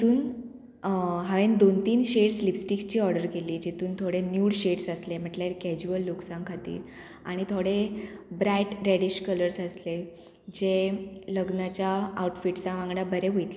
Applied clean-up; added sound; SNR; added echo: none; none; none; none.